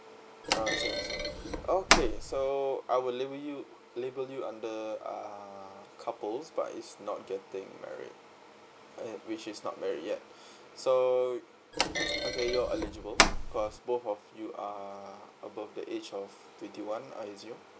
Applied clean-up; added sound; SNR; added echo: none; Thump, thud; -5 dB; none.